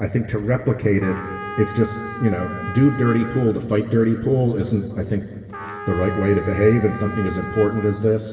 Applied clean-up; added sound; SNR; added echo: none; Trumpet; 14 dB; reverberation time 2.3 s.